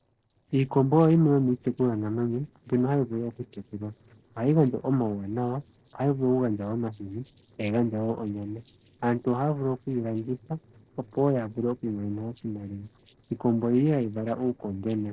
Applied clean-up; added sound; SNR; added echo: neural separator model SepFormer DNS4.